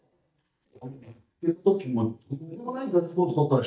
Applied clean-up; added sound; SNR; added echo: neural mask model DeepFilterNet 3.